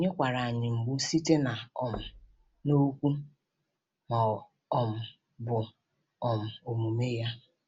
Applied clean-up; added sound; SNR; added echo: none; Knock / Wood; 18 dB; none.